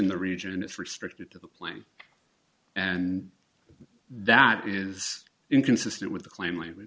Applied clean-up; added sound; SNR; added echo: none; none; none; none.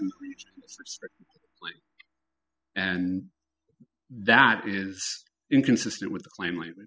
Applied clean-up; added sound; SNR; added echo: classical method spectral subtraction.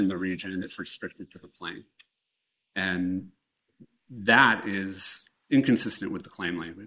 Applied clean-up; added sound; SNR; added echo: neural mask model Resemble Enhance denoiser.